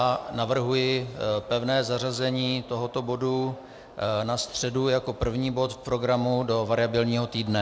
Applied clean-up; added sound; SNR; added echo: none; none; none; none.